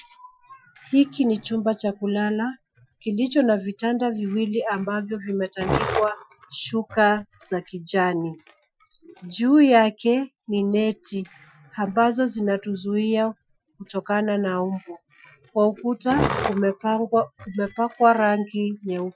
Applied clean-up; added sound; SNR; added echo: classical method Wiener filter.